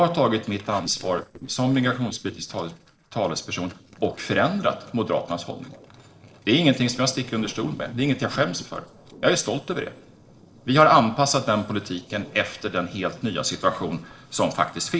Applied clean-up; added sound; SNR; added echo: neural separator model SepFormer DNS4.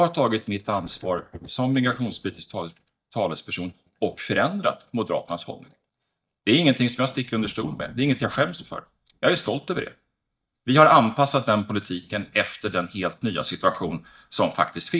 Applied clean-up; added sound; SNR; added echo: neural mask model DeepFilterNet 3.